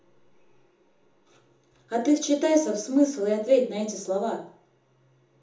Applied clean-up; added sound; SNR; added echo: none; none; none; reverberation time 0.7 s.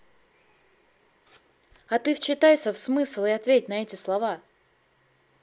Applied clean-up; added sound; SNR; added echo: none; none; none; none.